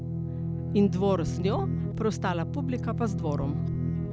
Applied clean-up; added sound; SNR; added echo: none; Guitar; 0 dB; none.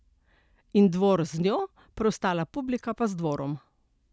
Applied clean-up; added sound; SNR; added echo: none; none; none; none.